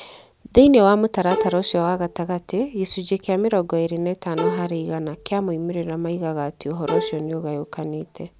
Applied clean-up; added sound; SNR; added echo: none; Bowed string instrument; 7 dB; none.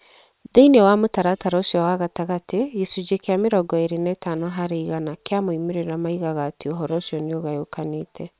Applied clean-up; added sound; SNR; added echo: neural separator model SepFormer WHAM!.